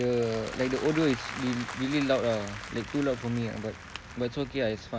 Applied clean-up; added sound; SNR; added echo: none; Applause; 12 dB; none.